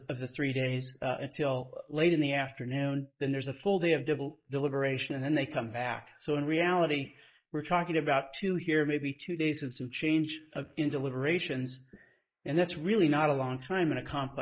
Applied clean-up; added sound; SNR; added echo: neural mask model Resemble Enhance denoiser.